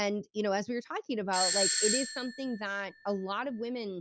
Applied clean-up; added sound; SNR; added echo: none; Doorbell; 0 dB; none.